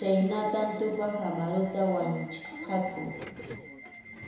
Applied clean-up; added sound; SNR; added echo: none; Subway, metro, underground / Alarm; 13 dB; reverberation time 1.0 s.